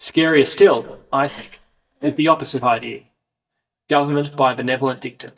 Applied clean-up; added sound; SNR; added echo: neural mask model DeepFilterNet 3.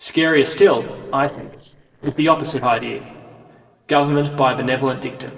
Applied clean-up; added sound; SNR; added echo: neural separator model SepFormer DNS4.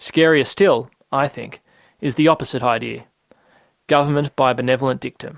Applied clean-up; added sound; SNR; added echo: none; none; none; none.